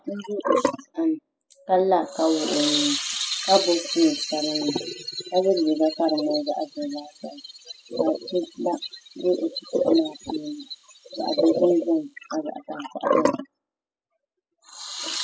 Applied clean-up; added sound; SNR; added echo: classical method spectral subtraction.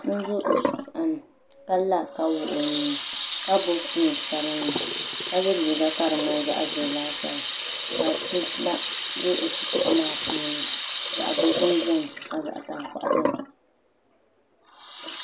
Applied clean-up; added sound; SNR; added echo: none; Sink (filling or washing) / Water tap, faucet; -2 dB; none.